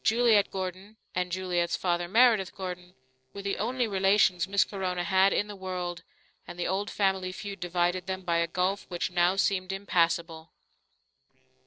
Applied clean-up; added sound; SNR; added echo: neural separator model SepFormer DNS4.